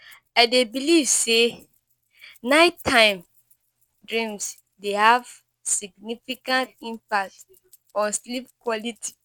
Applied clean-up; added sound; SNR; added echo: neural mask model RNNoise.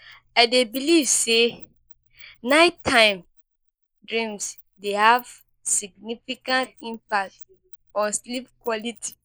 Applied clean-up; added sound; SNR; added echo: neural mask model Resemble Enhance denoiser.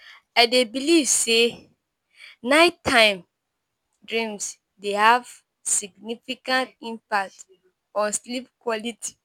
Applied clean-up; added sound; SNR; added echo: none; none; none; none.